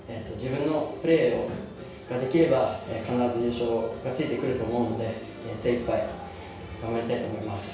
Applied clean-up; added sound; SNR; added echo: none; none; none; reverberation time 0.7 s.